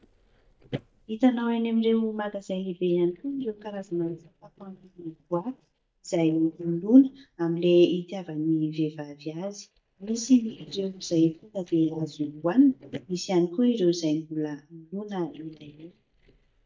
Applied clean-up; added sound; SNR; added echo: neural mask model DeepFilterNet 3.